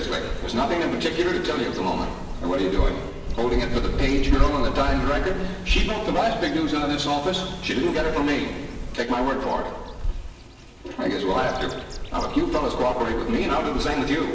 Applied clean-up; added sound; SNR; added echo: none; Bird vocalization, bird call, bird song; 4 dB; reverberation time 1.2 s.